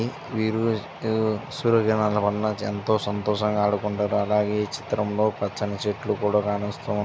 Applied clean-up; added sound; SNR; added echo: none; none; none; none.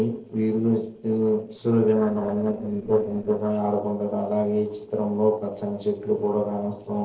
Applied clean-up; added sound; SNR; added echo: neural separator model SepFormer DNS4.